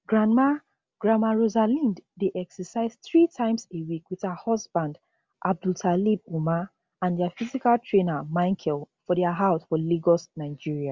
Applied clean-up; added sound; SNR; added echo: none; none; none; none.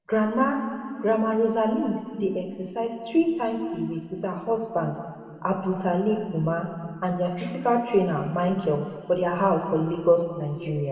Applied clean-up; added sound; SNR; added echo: none; none; none; reverberation time 2.1 s.